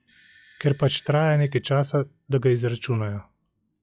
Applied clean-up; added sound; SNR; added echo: classical method log-MMSE.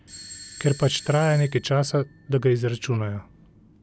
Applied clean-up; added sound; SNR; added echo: none; Bell / Doorbell; 20 dB; none.